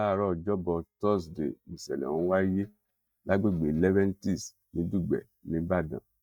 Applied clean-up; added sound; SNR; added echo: neural mask model DeepFilterNet 3.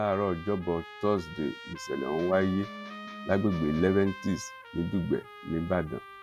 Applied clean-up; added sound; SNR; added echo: none; Electric guitar + Trumpet; 14 dB; none.